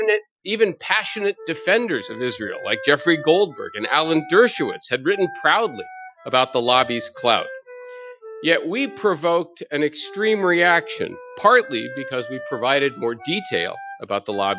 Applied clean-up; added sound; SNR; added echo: classical method Wiener filter.